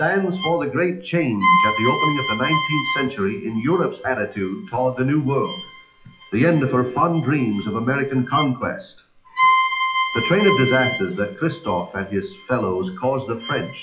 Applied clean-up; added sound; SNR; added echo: classical method WPE with log-MMSE.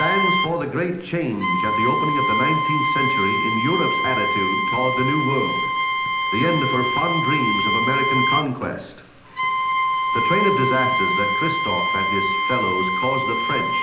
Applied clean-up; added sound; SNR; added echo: none; Bowed string instrument; -4 dB; reverberation time 0.9 s.